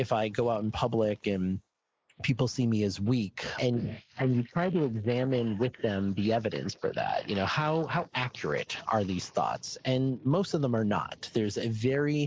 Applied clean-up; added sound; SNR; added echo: neural mask model Resemble Enhance denoiser.